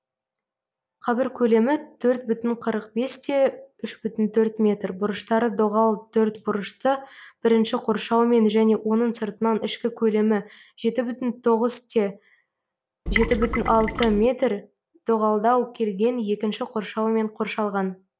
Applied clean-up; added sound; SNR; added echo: none; Trickle, dribble / Water tap, faucet; 4 dB; none.